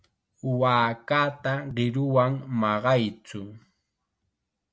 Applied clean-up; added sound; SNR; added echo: none; none; none; none.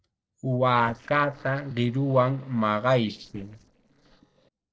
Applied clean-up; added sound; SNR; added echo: neural separator model SepFormer DNS4.